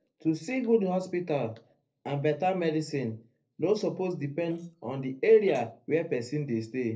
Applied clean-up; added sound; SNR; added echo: neural separator model SepFormer DNS4.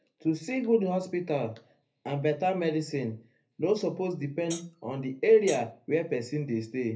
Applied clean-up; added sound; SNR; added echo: none; Hi-hat; 13 dB; reverberation time 0.3 s.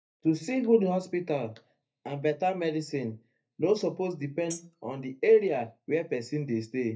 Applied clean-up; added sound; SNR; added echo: neural mask model DeepFilterNet 3.